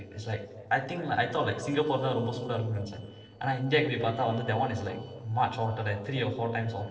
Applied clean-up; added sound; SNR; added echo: neural separator model SepFormer DNS4.